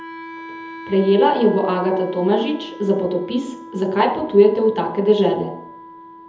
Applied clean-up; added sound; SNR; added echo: none; Wind instrument, woodwind instrument; 16 dB; reverberation time 0.7 s.